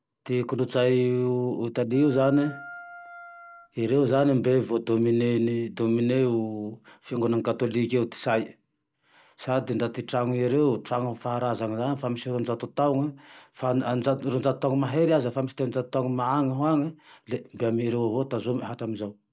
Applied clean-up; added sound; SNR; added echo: none; Wind instrument, woodwind instrument; 18 dB; none.